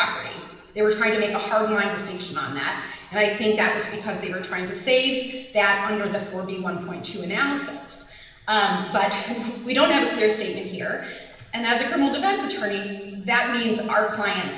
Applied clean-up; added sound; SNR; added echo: none; none; none; reverberation time 1.2 s.